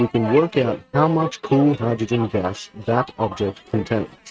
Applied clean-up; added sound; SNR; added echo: neural mask model RNNoise.